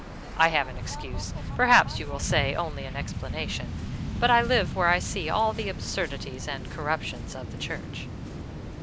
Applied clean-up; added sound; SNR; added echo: none; Waves, surf; 5 dB; none.